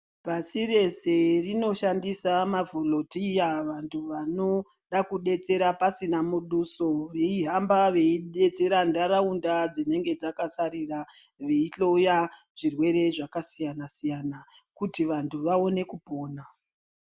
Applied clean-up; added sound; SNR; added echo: none; none; none; none.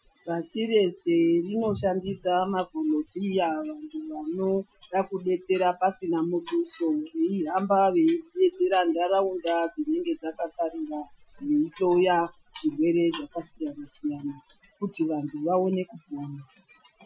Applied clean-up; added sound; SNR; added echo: classical method Wiener filter.